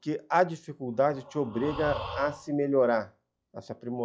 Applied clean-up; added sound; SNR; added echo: classical method log-MMSE.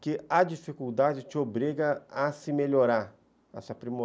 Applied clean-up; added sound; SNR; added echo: none; none; none; none.